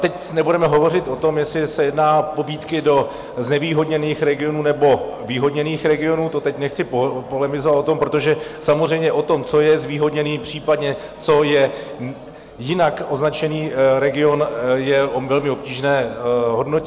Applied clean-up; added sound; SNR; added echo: none; none; none; none.